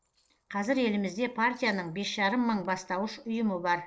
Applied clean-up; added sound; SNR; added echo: neural separator model SepFormer DNS4.